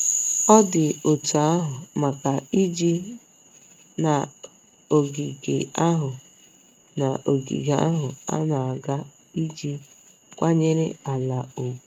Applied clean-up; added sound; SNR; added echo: neural mask model RNNoise.